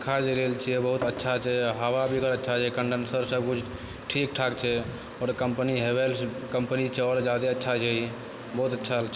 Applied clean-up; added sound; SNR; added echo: none; none; none; none.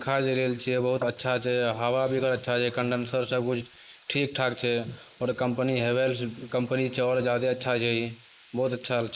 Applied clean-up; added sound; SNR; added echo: neural mask model Resemble Enhance denoiser.